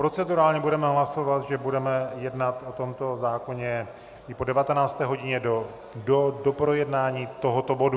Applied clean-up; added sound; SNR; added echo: none; none; none; none.